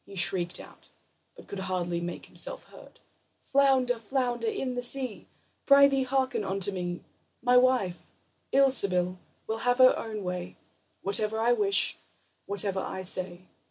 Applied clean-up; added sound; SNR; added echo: none; none; none; none.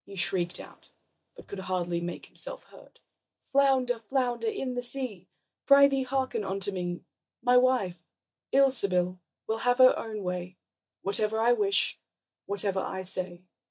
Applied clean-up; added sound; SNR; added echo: neural mask model DeepFilterNet 3.